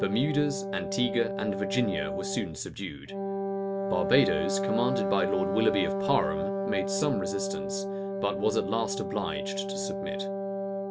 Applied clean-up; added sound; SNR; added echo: none; Wind instrument, woodwind instrument; 1 dB; none.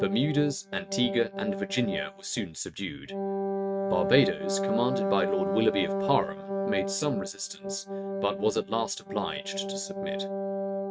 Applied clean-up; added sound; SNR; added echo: neural mask model RNNoise.